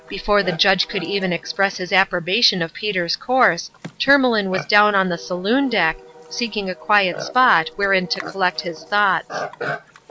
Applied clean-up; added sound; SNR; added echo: none; Livestock, farm animals, working animals; 15 dB; none.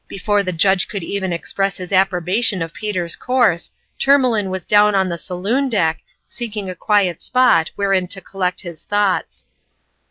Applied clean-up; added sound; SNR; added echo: none; none; none; none.